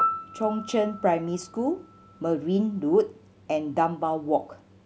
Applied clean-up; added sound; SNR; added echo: none; Piano; 10 dB; none.